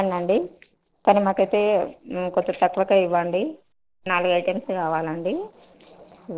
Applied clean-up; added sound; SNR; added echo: neural separator model SepFormer DNS4.